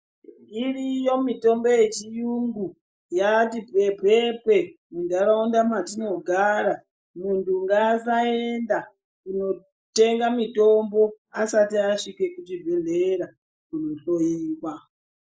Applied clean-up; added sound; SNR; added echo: neural mask model Resemble Enhance denoiser.